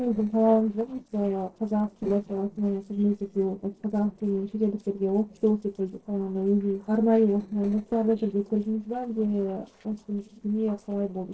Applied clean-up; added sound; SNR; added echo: neural separator model SepFormer DNS4.